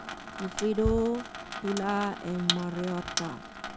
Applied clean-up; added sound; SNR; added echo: none; Sink (filling or washing) / Water tap, faucet + Bass drum; 5 dB; none.